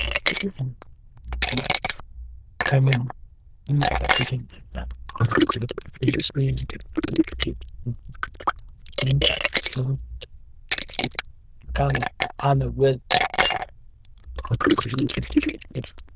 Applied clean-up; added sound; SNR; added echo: neural diffusion model UNIVERSE++.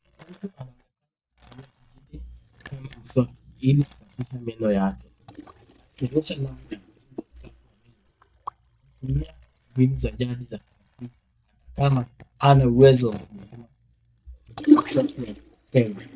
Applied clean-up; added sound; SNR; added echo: neural mask model DeepFilterNet 3.